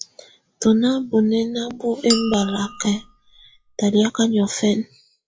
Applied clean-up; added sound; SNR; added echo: classical method log-MMSE.